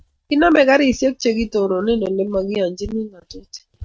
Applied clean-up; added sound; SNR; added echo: neural mask model RNNoise.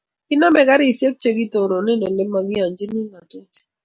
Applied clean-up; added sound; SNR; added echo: none; none; none; none.